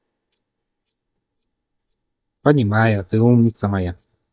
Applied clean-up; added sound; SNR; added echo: neural mask model DeepFilterNet 3.